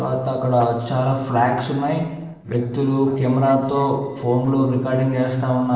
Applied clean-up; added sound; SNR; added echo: neural separator model SepFormer DNS4.